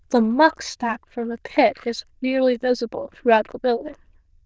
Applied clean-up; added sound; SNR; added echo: neural diffusion model UNIVERSE++.